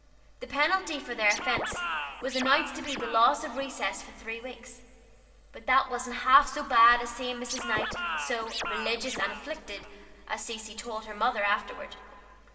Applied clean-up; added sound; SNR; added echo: none; Scratching (performance technique); 6 dB; reverberation time 2.3 s.